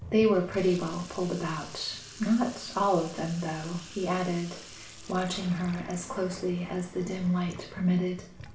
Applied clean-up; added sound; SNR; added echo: none; Sink (filling or washing) / Water tap, faucet; 17 dB; reverberation time 0.5 s.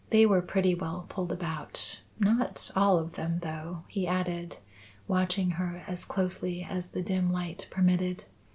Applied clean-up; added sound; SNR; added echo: none; none; none; none.